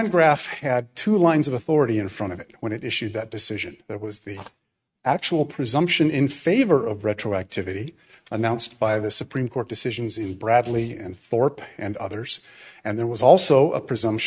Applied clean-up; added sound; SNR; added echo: neural mask model RNNoise.